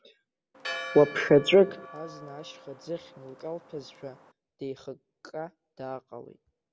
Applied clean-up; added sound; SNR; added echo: none; Church bell; 13 dB; none.